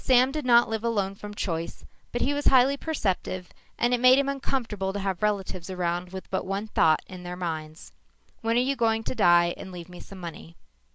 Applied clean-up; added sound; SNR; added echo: none; none; none; none.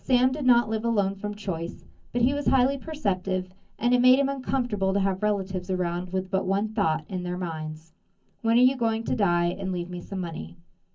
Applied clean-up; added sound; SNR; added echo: none; none; none; reverberation time 0.3 s.